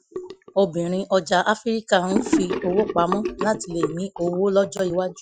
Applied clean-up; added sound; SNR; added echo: classical method Wiener filter.